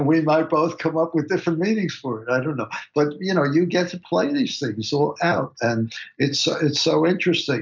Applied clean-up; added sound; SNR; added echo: neural mask model Resemble Enhance denoiser.